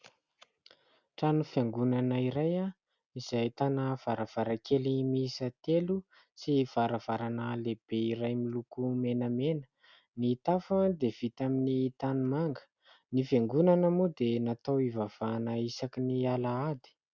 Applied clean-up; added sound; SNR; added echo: none; none; none; none.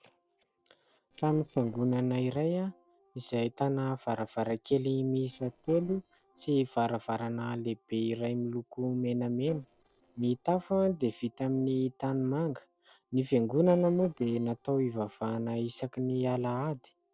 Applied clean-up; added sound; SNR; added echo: neural separator model SepFormer DNS4.